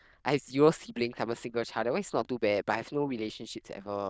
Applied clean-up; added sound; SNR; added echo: neural diffusion model UNIVERSE++.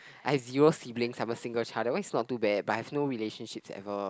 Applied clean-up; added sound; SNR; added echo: none; none; none; none.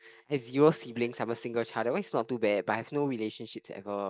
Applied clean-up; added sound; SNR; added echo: neural mask model DeepFilterNet 3.